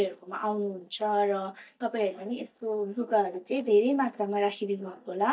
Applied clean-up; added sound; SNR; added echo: neural mask model DeepFilterNet 3.